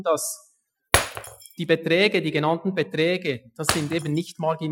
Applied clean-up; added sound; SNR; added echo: classical method Wiener filter.